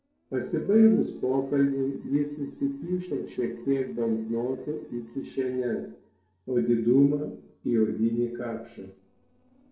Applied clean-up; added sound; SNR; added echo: neural separator model SepFormer DNS4.